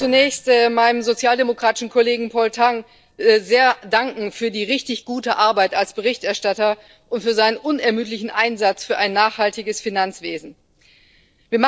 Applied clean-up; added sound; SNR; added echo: neural separator model SepFormer DNS4.